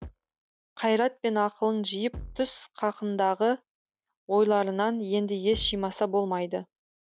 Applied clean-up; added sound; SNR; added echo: neural mask model RNNoise.